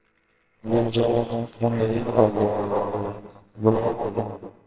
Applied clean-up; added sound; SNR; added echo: neural separator model SepFormer WHAMR!.